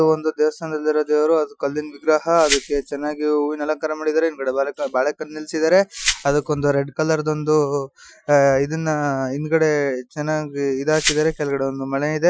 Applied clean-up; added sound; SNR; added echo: classical method Wiener filter.